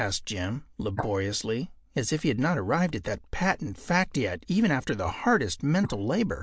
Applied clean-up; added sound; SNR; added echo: neural mask model Resemble Enhance denoiser.